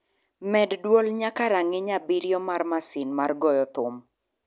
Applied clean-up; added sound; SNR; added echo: none; none; none; none.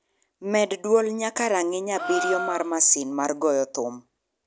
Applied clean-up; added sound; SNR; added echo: none; Gasp; 9 dB; none.